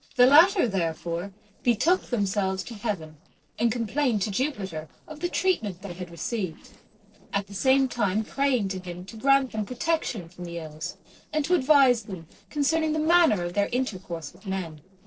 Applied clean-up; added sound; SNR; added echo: neural separator model SepFormer DNS4.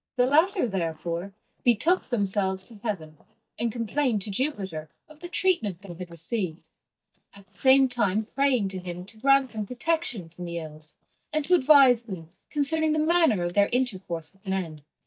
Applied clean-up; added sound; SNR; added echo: neural mask model DeepFilterNet 3.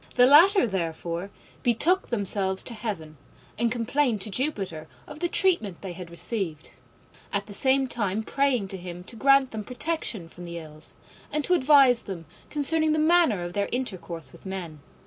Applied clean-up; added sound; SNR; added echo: none; none; none; none.